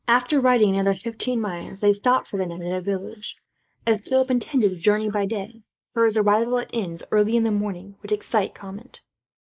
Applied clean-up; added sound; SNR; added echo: neural mask model Resemble Enhance denoiser.